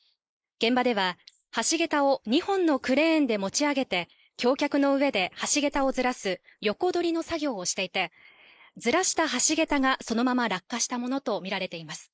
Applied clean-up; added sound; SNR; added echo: neural mask model Resemble Enhance denoiser.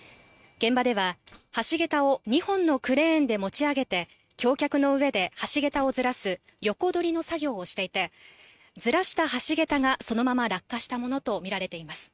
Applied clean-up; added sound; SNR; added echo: neural mask model RNNoise.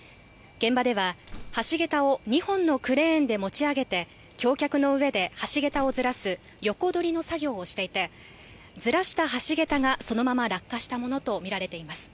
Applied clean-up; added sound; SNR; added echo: none; Slam; 17 dB; none.